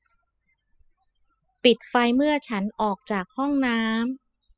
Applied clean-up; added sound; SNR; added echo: classical method spectral subtraction.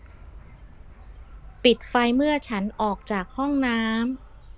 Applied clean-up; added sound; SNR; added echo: none; Insect; 18 dB; none.